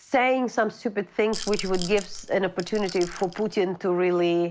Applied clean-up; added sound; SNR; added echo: none; Rattle / Rattle (instrument); 10 dB; none.